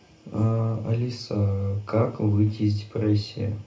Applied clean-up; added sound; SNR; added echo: none; none; none; reverberation time 0.3 s.